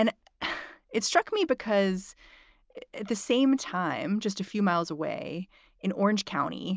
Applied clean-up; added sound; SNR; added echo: none; none; none; none.